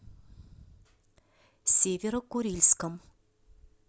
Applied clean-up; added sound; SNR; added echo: none; none; none; none.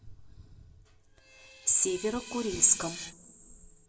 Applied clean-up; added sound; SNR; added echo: none; Screech; 15 dB; reverberation time 0.8 s.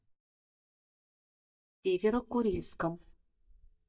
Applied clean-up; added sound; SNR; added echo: neural mask model DeepFilterNet 3.